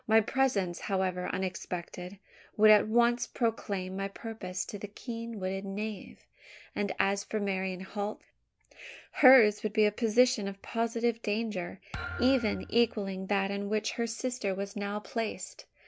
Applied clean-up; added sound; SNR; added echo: none; Thump, thud; 13 dB; none.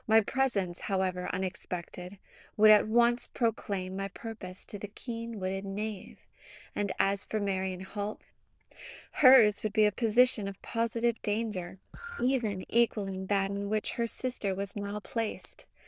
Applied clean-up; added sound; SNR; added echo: neural diffusion model UNIVERSE++.